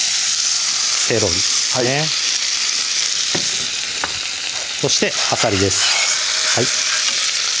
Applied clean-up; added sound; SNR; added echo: none; none; none; none.